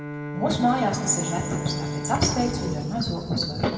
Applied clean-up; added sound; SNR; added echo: none; Bowed string instrument; 7 dB; reverberation time 2.3 s.